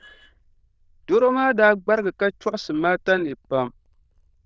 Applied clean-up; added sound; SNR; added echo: neural diffusion model UNIVERSE++.